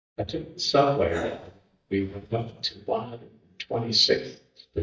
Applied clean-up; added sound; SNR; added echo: neural mask model DeepFilterNet 3.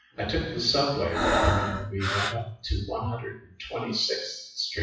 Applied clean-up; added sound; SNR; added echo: classical method WPE with log-MMSE.